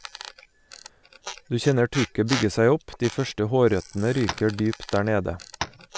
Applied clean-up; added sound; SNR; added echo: none; Squeak + Tap; 13 dB; none.